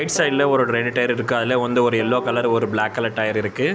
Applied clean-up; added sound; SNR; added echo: none; Guitar; 14 dB; none.